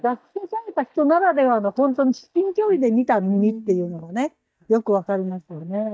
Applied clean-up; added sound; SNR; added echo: neural mask model DeepFilterNet 3.